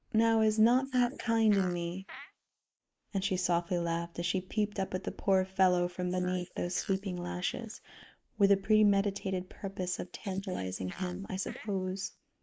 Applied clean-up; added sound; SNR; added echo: neural mask model Resemble Enhance denoiser.